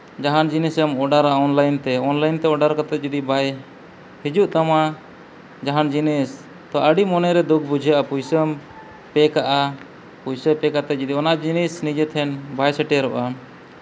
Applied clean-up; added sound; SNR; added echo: none; none; none; none.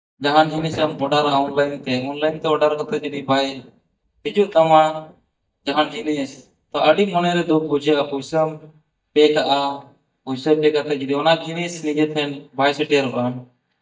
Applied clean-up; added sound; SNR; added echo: neural mask model DeepFilterNet 3.